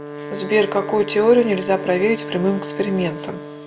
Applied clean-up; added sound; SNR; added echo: none; Wind instrument, woodwind instrument; 11 dB; none.